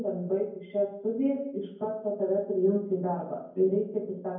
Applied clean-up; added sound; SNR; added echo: none; none; none; reverberation time 0.9 s.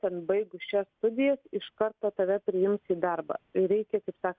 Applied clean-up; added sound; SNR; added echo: none; none; none; none.